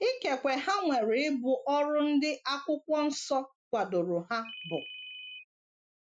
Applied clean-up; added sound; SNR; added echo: classical method Wiener filter.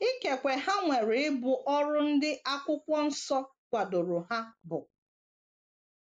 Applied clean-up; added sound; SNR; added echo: neural mask model Resemble Enhance denoiser.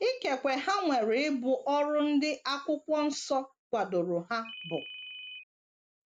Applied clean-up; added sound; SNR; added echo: none; Ringtone; 13 dB; none.